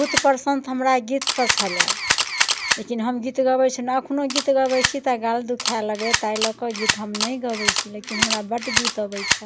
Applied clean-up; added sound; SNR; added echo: none; Camera; 2 dB; none.